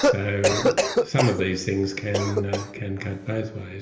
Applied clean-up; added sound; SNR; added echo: none; Cough; 0 dB; reverberation time 1.4 s.